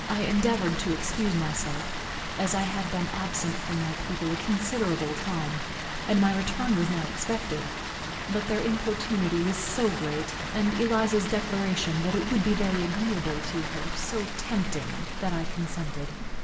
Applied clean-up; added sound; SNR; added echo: none; Water; 4 dB; reverberation time 1.6 s.